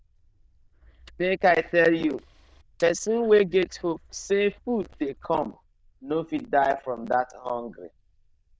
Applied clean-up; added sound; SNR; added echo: neural diffusion model UNIVERSE++.